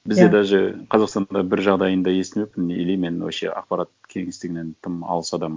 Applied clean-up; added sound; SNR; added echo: none; none; none; none.